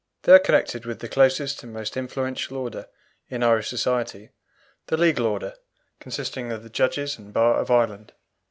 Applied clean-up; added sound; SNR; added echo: none; none; none; none.